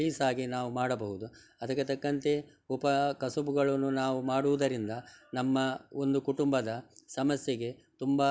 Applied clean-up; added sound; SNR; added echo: none; none; none; none.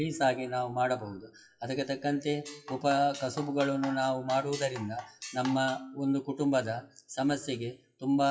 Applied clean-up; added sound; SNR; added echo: classical method WPE with log-MMSE.